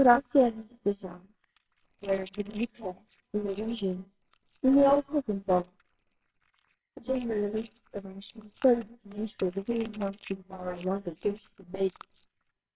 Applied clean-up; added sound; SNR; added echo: neural separator model SepFormer WHAMR!.